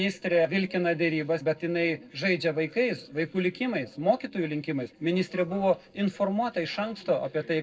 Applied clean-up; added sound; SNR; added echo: neural separator model SepFormer DNS4.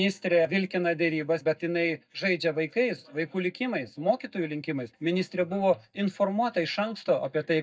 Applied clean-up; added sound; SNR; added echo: neural mask model DeepFilterNet 3.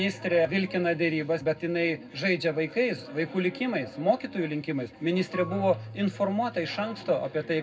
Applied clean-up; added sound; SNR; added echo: none; Marimba, xylophone / Wood; 20 dB; reverberation time 0.3 s.